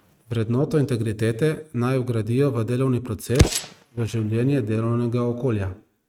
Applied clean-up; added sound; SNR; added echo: neural mask model RNNoise.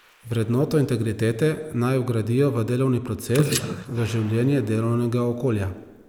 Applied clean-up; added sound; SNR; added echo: neural mask model Resemble Enhance denoiser.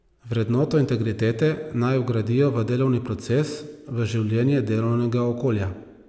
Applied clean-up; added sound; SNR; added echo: none; none; none; none.